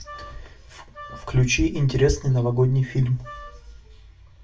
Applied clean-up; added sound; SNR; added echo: none; Wind instrument, woodwind instrument; 19 dB; reverberation time 0.2 s.